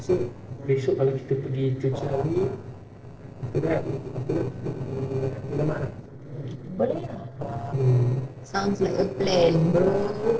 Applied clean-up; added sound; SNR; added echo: neural separator model SepFormer DNS4.